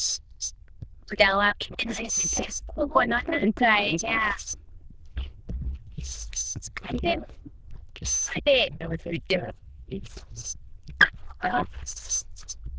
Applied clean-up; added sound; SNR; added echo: neural diffusion model UNIVERSE++.